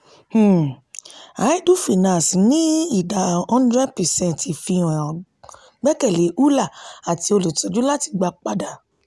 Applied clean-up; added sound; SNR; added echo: none; none; none; none.